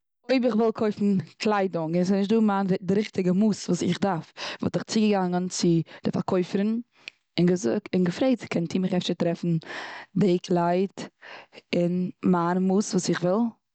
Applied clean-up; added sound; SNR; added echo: none; none; none; none.